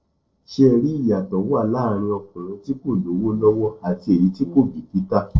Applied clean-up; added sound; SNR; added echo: neural separator model SepFormer DNS4.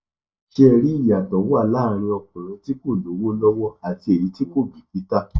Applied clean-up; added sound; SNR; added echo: neural mask model DeepFilterNet 3.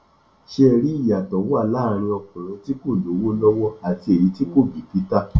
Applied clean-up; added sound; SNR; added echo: none; Brass instrument; 20 dB; reverberation time 0.2 s.